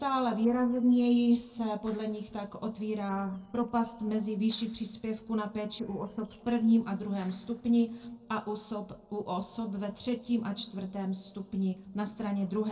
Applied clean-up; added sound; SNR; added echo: neural separator model SepFormer DNS4.